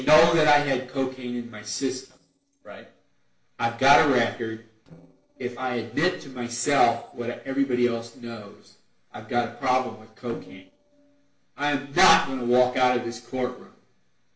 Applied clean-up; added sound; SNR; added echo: neural separator model SepFormer DNS4.